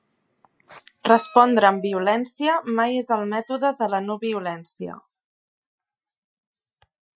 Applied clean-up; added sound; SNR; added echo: classical method Wiener filter.